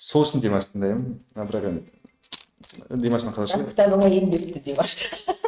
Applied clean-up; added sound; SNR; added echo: neural mask model RNNoise.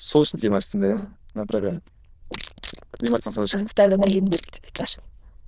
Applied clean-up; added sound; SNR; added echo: neural diffusion model UNIVERSE++.